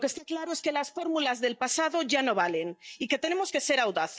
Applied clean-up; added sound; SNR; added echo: neural mask model DeepFilterNet 3.